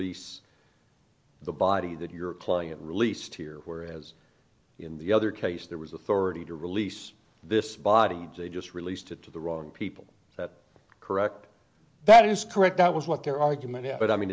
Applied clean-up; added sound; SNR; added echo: none; none; none; none.